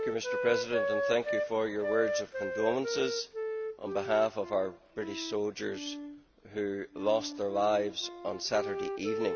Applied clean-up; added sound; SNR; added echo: none; Wind instrument, woodwind instrument; 3 dB; none.